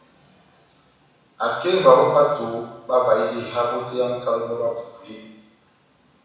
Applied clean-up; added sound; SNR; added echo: none; none; none; reverberation time 1.1 s.